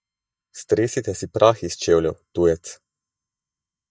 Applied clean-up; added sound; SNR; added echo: neural mask model DeepFilterNet 3.